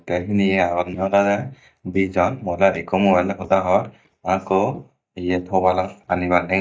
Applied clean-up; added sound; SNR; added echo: neural mask model DeepFilterNet 3.